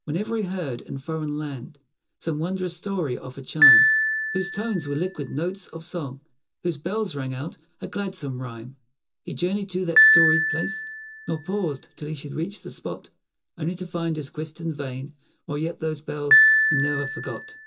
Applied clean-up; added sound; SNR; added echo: none; Piano; -2 dB; reverberation time 0.2 s.